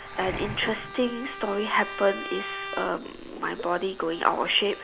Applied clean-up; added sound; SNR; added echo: none; Waves, surf + Trumpet; 10 dB; none.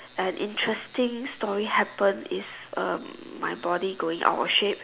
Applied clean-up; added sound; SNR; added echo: none; none; none; none.